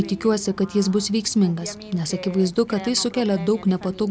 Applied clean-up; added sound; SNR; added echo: none; none; none; none.